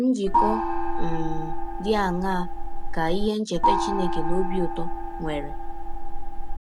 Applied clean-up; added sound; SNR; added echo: none; Gong; -5 dB; none.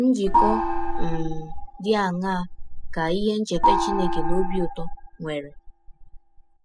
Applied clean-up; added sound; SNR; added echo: classical method spectral subtraction.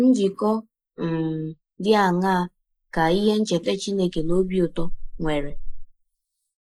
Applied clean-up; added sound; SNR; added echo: neural mask model Resemble Enhance denoiser.